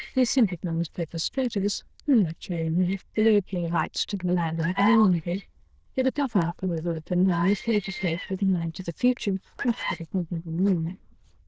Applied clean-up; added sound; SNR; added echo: neural diffusion model UNIVERSE++.